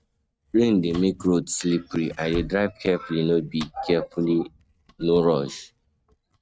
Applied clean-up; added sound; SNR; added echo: neural mask model RNNoise.